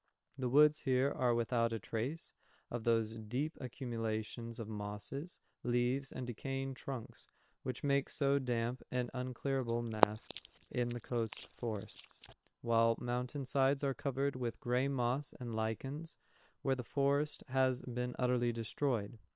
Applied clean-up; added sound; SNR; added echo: neural separator model SepFormer WHAM!.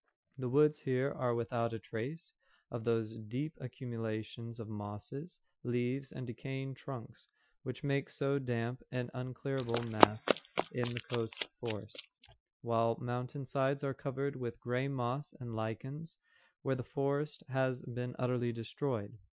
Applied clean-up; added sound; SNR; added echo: classical method Wiener filter.